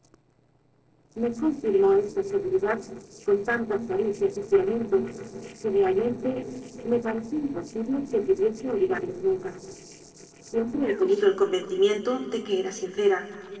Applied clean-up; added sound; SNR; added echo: neural separator model SepFormer DNS4.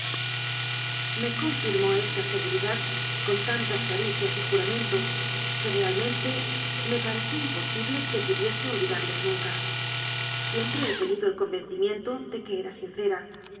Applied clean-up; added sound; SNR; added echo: none; Domestic sounds, home sounds; -3 dB; reverberation time 2.5 s.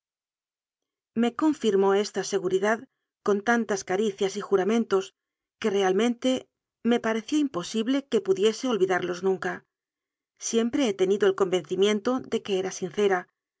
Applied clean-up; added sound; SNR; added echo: none; none; none; none.